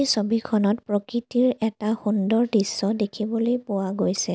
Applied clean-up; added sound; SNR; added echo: none; none; none; none.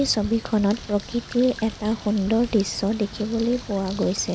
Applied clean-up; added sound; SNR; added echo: none; Bird; 15 dB; none.